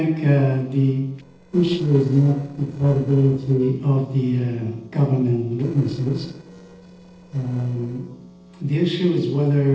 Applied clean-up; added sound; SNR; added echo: neural separator model SepFormer DNS4.